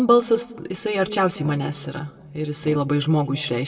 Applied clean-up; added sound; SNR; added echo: neural separator model SepFormer DNS4.